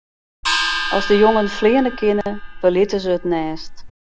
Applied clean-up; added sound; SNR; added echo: none; Gong; 6 dB; none.